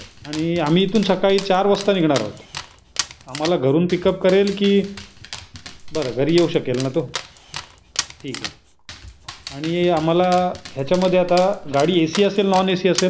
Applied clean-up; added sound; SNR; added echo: none; Dog; 14 dB; none.